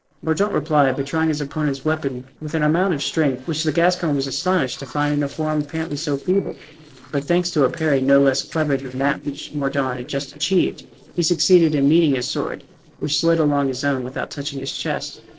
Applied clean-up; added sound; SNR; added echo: neural separator model SepFormer DNS4.